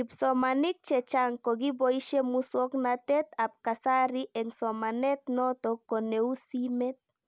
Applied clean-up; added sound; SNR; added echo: none; none; none; none.